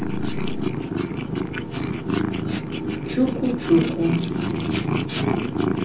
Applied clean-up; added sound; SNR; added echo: none; Purr; 0 dB; reverberation time 0.6 s.